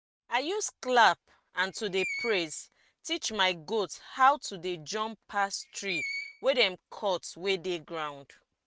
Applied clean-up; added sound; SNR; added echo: neural mask model RNNoise.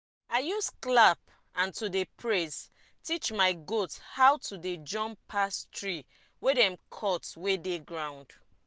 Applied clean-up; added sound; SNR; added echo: none; none; none; none.